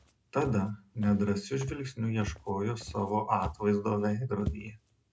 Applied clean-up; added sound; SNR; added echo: none; Walk, footsteps; 13 dB; reverberation time 0.2 s.